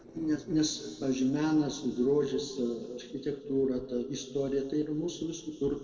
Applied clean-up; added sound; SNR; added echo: neural separator model SepFormer DNS4.